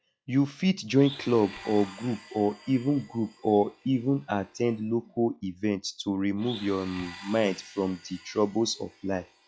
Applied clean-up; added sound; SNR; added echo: classical method log-MMSE.